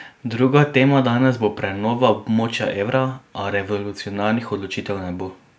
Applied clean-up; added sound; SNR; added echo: none; none; none; none.